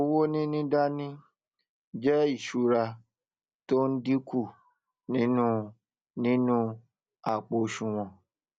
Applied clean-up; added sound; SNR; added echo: none; none; none; none.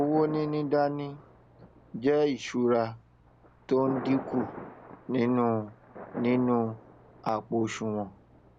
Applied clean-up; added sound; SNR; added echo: none; Thunder; 14 dB; none.